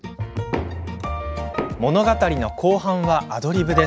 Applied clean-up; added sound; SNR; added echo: none; Knock; 11 dB; none.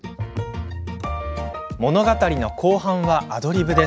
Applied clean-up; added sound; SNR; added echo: none; none; none; none.